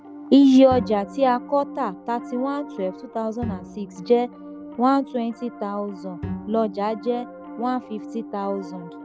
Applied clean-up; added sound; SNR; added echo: none; Bowed string instrument + Piano; 13 dB; none.